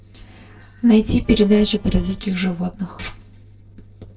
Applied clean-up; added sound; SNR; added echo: neural separator model SepFormer DNS4.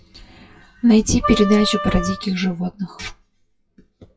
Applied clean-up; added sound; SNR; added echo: classical method WPE with log-MMSE.